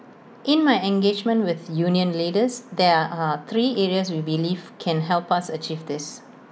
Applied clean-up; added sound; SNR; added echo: none; none; none; none.